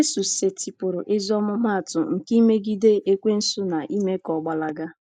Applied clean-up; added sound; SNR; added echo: neural mask model Resemble Enhance denoiser.